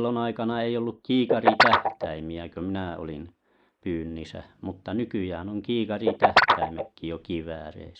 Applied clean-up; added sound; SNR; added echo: neural mask model Resemble Enhance denoiser.